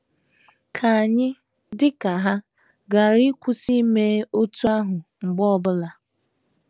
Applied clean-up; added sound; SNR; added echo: none; none; none; none.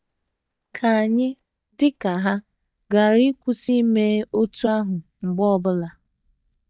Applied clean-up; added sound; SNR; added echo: neural mask model DeepFilterNet 3.